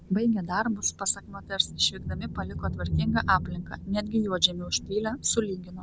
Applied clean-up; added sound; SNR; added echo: none; Thunder; 7 dB; none.